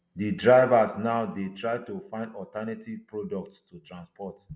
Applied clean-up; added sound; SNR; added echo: none; none; none; none.